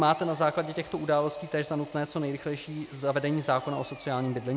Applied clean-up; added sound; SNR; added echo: none; Power tool; 20 dB; none.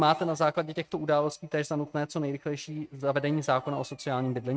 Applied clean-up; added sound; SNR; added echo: neural mask model RNNoise.